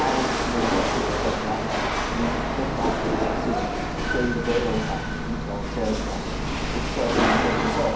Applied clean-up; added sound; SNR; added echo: none; Rattle / Chatter / Hiss / Engine / Mechanisms; -5 dB; reverberation time 0.6 s.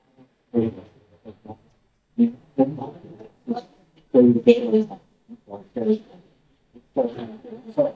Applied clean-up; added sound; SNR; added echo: neural mask model DeepFilterNet 3.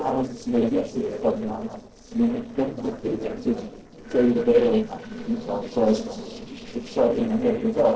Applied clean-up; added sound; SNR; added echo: neural separator model SepFormer DNS4.